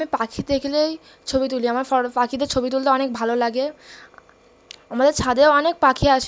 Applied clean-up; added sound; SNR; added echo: none; none; none; none.